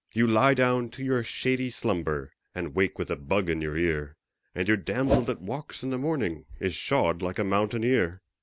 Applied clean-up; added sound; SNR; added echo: none; Whoosh, swoosh, swish; 0 dB; none.